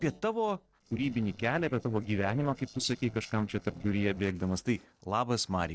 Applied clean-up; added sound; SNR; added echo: neural separator model SepFormer DNS4.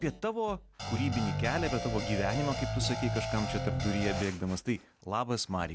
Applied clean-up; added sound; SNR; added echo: none; Guitar; 1 dB; none.